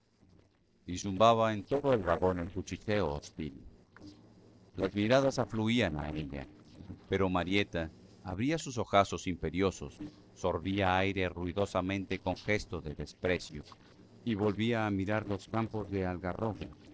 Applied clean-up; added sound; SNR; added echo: neural separator model SepFormer DNS4.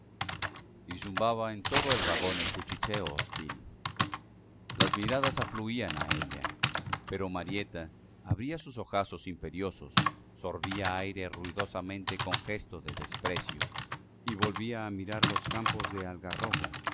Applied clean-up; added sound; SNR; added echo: none; Tearing + Typing; -3 dB; none.